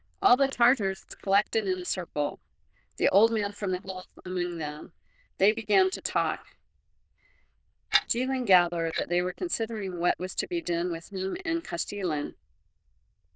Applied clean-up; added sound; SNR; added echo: neural diffusion model UNIVERSE++.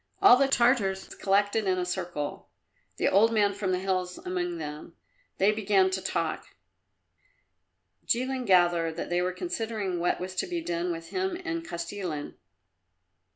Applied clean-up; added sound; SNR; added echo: none; none; none; none.